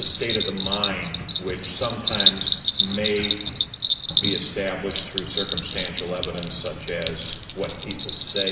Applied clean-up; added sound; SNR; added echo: none; Bell; -2 dB; none.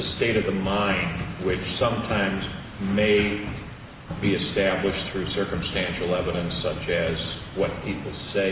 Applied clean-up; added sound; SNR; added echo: none; none; none; none.